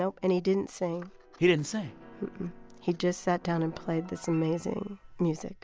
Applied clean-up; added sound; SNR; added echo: none; none; none; none.